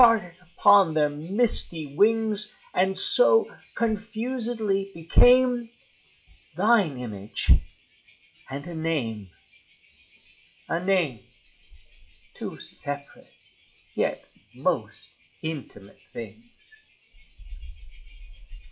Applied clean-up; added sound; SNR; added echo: classical method log-MMSE.